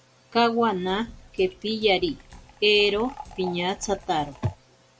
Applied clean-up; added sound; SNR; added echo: none; Liquid + Drum kit; 18 dB; none.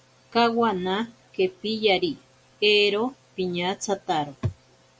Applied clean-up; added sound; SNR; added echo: none; none; none; none.